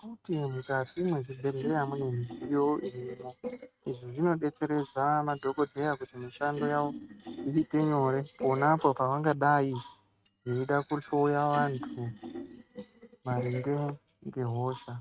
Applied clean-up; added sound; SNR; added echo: neural mask model RNNoise.